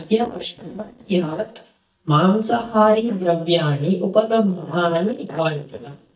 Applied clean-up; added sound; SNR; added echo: neural mask model DeepFilterNet 3.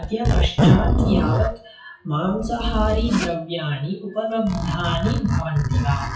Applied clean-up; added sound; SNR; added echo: classical method WPE with log-MMSE.